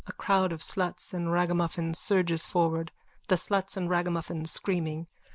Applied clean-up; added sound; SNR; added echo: none; none; none; none.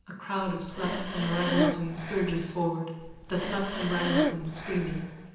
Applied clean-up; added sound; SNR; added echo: none; Breathing; 2 dB; reverberation time 0.9 s.